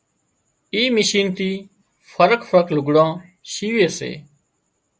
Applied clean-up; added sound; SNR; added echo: none; none; none; none.